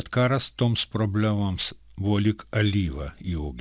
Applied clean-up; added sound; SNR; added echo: none; none; none; none.